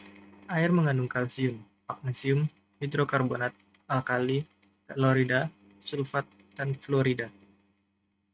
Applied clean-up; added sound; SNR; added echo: neural mask model RNNoise.